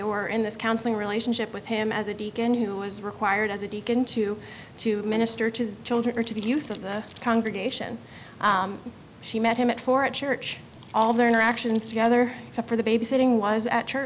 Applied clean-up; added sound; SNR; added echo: none; Crumpling, crinkling; 19 dB; none.